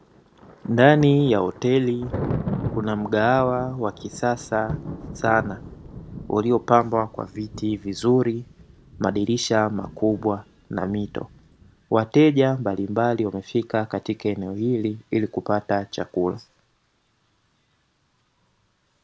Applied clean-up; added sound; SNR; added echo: none; Thunder; 14 dB; none.